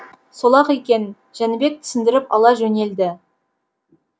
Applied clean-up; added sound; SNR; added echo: none; none; none; none.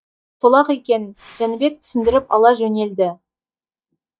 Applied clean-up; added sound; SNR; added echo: neural mask model DeepFilterNet 3.